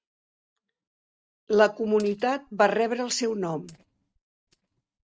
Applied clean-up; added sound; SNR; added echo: neural mask model RNNoise.